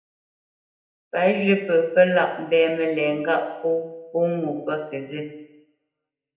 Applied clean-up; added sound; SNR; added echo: none; none; none; reverberation time 0.8 s.